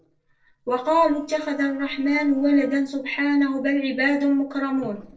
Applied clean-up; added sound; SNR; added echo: neural separator model SepFormer DNS4.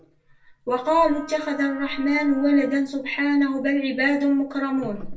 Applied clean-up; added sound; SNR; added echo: none; Wind instrument, woodwind instrument; 19 dB; reverberation time 0.3 s.